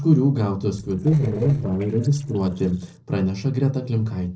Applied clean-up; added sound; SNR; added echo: neural separator model SepFormer DNS4.